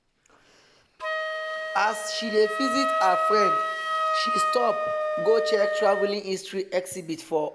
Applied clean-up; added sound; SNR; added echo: none; Wind instrument, woodwind instrument; 0 dB; none.